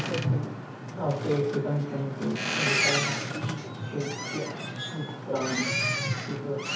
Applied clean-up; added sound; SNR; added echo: none; Boat, Water vehicle; -1 dB; reverberation time 0.6 s.